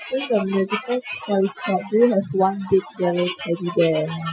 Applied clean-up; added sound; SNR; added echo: classical method Wiener filter.